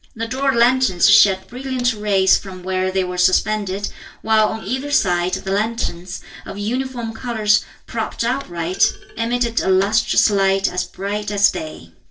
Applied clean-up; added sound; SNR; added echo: neural separator model SepFormer DNS4.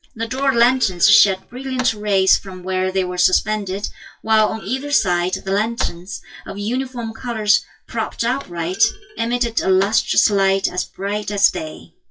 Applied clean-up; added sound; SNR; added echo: classical method WPE with log-MMSE.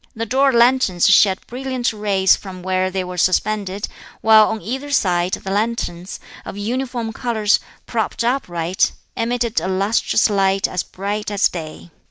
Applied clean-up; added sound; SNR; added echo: none; none; none; none.